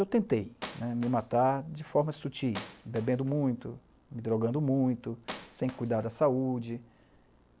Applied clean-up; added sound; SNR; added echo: none; Wood; 18 dB; none.